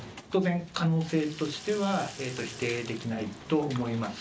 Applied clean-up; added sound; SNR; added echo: none; Sink (filling or washing); 17 dB; none.